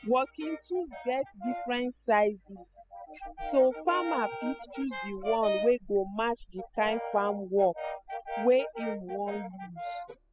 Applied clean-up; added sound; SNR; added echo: classical method spectral subtraction.